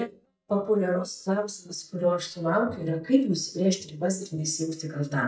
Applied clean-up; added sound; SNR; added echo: neural mask model DeepFilterNet 3.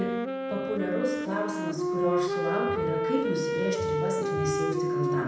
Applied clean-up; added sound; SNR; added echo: none; Wind instrument, woodwind instrument; -2 dB; reverberation time 0.9 s.